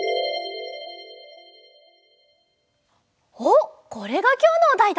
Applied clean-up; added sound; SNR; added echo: none; none; none; none.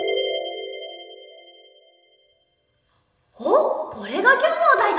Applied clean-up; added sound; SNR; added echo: none; none; none; reverberation time 1.4 s.